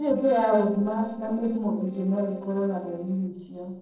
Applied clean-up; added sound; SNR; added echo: neural separator model SepFormer DNS4.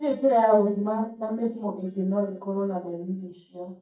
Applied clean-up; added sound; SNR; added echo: neural mask model DeepFilterNet 3.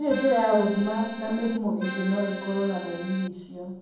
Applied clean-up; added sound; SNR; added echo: none; Accordion; 11 dB; reverberation time 1.2 s.